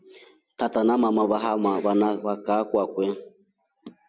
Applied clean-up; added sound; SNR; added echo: none; none; none; none.